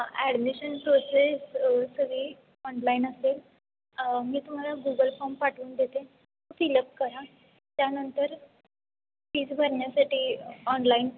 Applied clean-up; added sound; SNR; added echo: none; none; none; none.